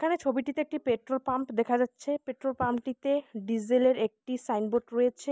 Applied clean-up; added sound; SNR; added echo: none; none; none; none.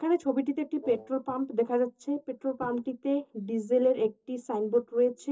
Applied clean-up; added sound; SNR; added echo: neural separator model SepFormer DNS4.